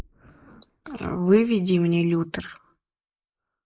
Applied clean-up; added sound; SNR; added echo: neural mask model Resemble Enhance denoiser.